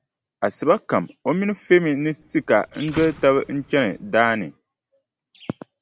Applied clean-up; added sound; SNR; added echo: none; Slam; 19 dB; none.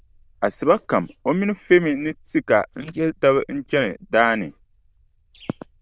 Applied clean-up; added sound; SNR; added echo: neural diffusion model UNIVERSE++.